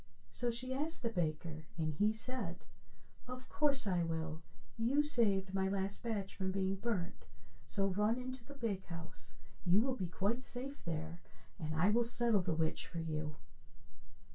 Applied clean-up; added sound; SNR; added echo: none; none; none; reverberation time 0.1 s.